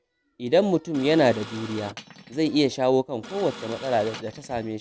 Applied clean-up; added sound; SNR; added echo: none; Printer + Cutlery, silverware; 15 dB; none.